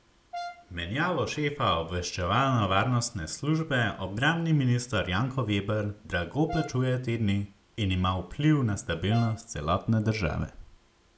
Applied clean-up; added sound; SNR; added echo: none; Brass instrument; 14 dB; none.